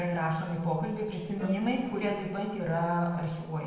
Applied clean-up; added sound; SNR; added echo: neural separator model SepFormer DNS4.